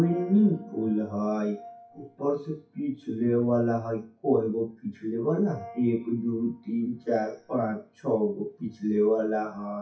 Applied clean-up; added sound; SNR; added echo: classical method WPE with log-MMSE.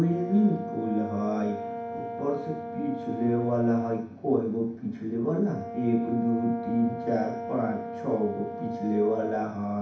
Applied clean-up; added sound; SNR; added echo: none; Brass instrument; 9 dB; reverberation time 0.6 s.